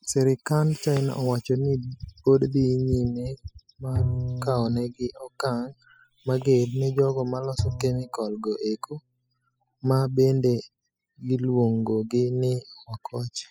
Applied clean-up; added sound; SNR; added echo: classical method spectral subtraction.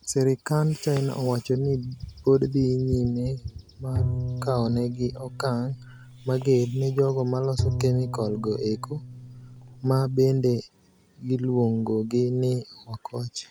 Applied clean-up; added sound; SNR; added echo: none; Bowed string instrument; 7 dB; none.